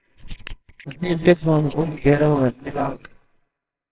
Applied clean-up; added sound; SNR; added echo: neural separator model SepFormer WHAMR!.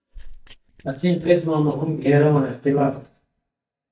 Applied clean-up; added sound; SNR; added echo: neural mask model DeepFilterNet 3.